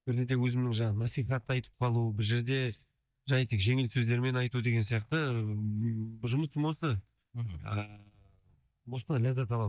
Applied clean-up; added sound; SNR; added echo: neural mask model DeepFilterNet 3.